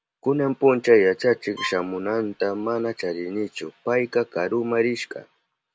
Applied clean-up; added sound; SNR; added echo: none; Bowed string instrument; 16 dB; none.